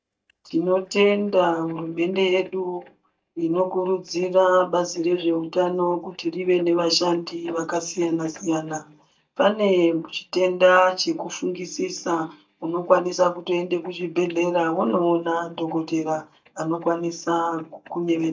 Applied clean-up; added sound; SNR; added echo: neural mask model DeepFilterNet 3.